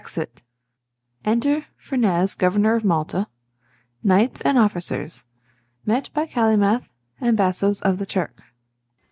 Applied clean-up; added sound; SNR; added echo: none; none; none; none.